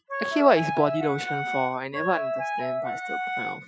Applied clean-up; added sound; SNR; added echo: classical method Wiener filter.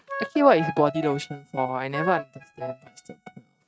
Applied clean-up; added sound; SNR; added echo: neural mask model RNNoise.